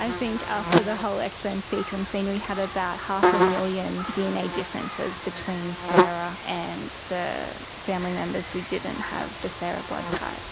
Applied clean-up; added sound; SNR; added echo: none; Buzz; -1 dB; none.